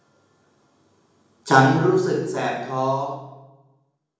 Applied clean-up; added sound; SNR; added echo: none; none; none; reverberation time 0.9 s.